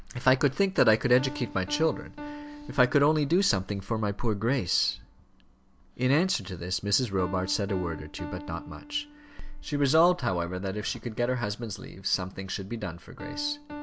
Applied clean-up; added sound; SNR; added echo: none; Piano; 17 dB; none.